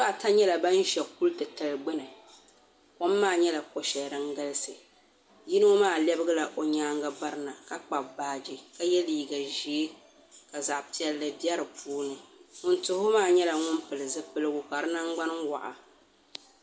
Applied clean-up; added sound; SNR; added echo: none; none; none; none.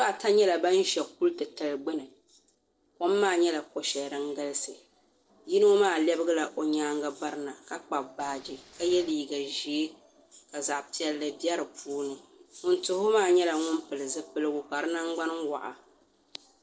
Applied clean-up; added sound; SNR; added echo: neural separator model SepFormer DNS4.